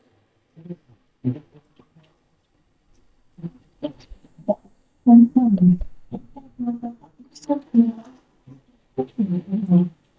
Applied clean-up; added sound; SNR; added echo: neural mask model DeepFilterNet 3.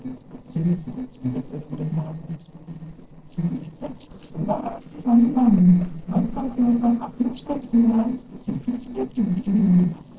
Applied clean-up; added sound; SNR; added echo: neural separator model SepFormer DNS4.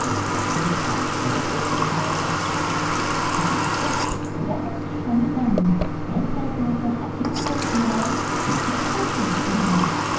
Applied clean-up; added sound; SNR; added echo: none; Water tap, faucet / Water; -3 dB; reverberation time 0.9 s.